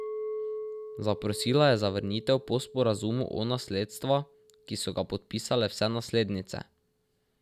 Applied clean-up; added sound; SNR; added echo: none; Chink, clink; 13 dB; none.